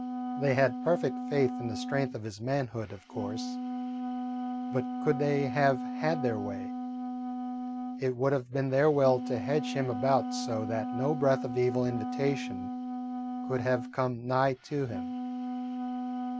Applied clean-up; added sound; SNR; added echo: none; Wind instrument, woodwind instrument; 5 dB; none.